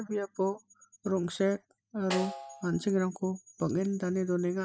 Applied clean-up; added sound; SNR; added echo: classical method spectral subtraction.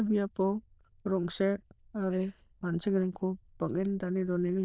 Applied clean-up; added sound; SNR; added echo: neural diffusion model UNIVERSE++.